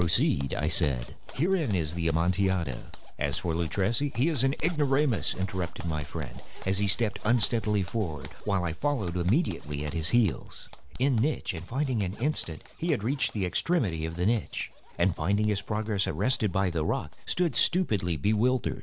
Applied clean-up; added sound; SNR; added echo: none; Zipper (clothing); 8 dB; none.